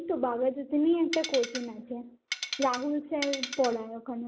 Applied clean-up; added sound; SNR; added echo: none; Tools; 8 dB; none.